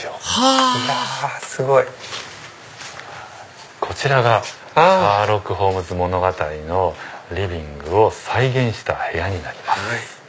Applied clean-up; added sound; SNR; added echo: none; none; none; none.